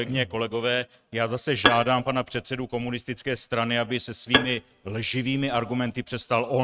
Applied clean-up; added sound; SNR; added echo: neural mask model RNNoise.